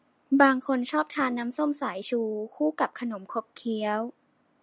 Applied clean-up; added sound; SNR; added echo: none; none; none; none.